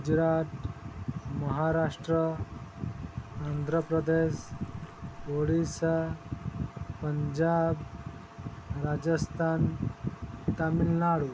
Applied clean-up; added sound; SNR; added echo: none; Splash, splatter; 19 dB; none.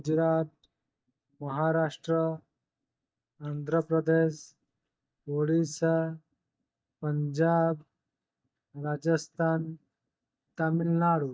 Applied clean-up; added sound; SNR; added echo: neural mask model DeepFilterNet 3.